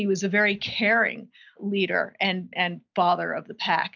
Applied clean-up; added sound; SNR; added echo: none; none; none; none.